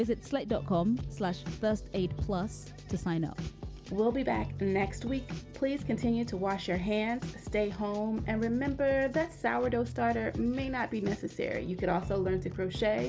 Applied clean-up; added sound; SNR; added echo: none; none; none; none.